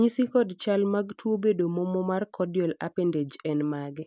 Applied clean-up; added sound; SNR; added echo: none; none; none; none.